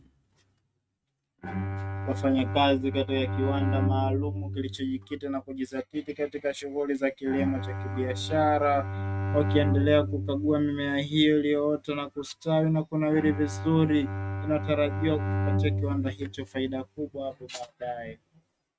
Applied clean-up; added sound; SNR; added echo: neural mask model RNNoise.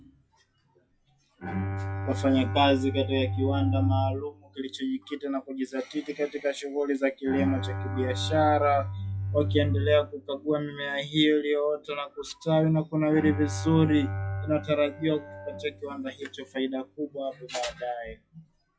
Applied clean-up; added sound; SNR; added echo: classical method log-MMSE.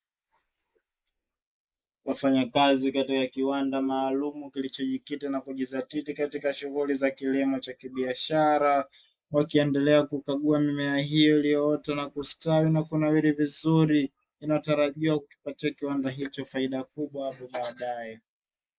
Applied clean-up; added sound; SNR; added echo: neural mask model Resemble Enhance denoiser.